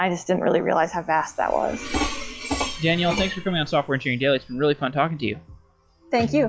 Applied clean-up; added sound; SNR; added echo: classical method log-MMSE.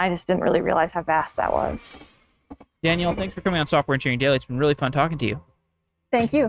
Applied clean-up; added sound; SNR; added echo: neural mask model RNNoise.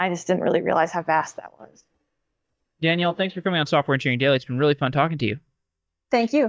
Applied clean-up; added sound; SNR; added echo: neural mask model DeepFilterNet 3.